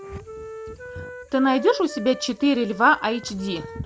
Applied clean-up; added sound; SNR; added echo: none; Wind instrument, woodwind instrument; 15 dB; none.